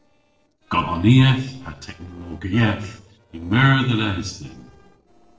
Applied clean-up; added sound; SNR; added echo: neural separator model SepFormer DNS4.